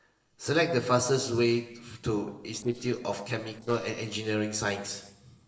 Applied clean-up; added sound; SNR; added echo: neural separator model SepFormer DNS4.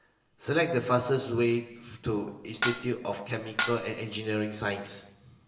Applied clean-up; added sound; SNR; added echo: none; Dishes, pots, and pans; 2 dB; reverberation time 0.9 s.